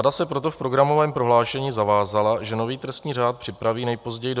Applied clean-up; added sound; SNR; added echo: none; none; none; none.